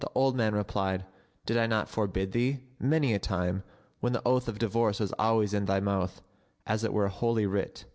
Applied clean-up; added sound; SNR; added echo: none; none; none; none.